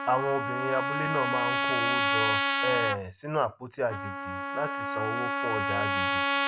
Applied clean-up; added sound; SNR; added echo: none; Trumpet; -3 dB; none.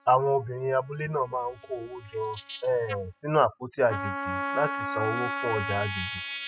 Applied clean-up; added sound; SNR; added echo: classical method spectral subtraction.